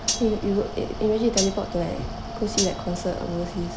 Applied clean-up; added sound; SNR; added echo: none; Mechanical fan + Cutlery, silverware; 5 dB; none.